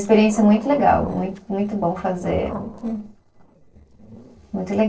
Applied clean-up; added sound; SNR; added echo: neural separator model SepFormer DNS4.